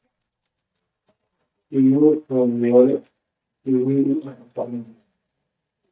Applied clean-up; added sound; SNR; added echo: neural mask model DeepFilterNet 3.